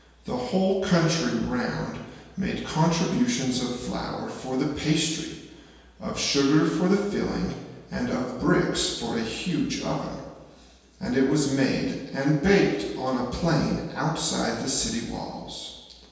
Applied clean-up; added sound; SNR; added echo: none; none; none; reverberation time 1.2 s.